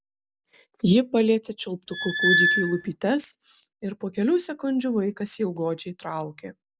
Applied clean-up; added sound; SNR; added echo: none; Squeak; -3 dB; none.